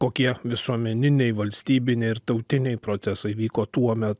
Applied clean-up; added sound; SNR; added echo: none; none; none; none.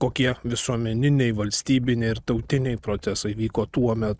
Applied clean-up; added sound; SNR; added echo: neural mask model RNNoise.